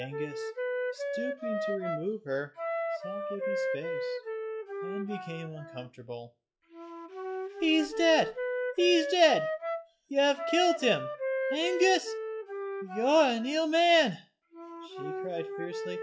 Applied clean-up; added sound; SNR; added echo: classical method log-MMSE.